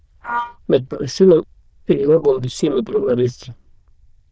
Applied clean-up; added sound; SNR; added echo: neural diffusion model UNIVERSE++.